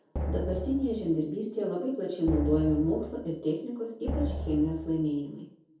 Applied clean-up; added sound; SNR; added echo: none; Drum; 6 dB; reverberation time 0.6 s.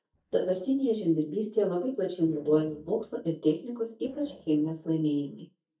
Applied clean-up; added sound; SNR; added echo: neural mask model DeepFilterNet 3.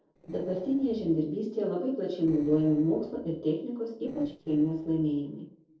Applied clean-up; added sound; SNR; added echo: neural separator model SepFormer DNS4.